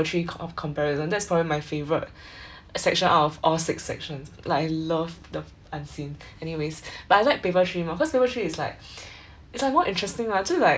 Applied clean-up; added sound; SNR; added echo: none; none; none; none.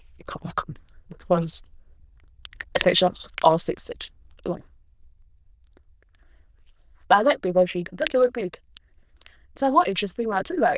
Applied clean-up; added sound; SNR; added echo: neural diffusion model UNIVERSE++.